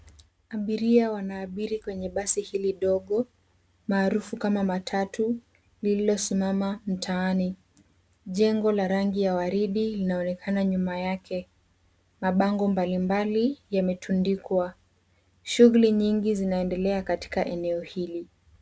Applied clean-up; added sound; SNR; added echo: none; none; none; none.